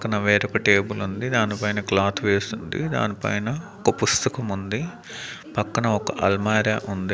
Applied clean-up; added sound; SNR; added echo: none; none; none; none.